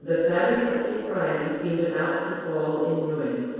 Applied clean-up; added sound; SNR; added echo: neural separator model SepFormer DNS4.